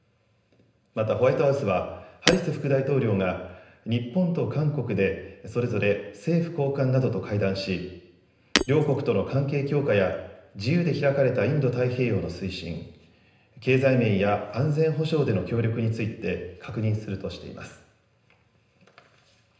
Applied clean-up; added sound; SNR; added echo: none; Shatter; 6 dB; reverberation time 0.9 s.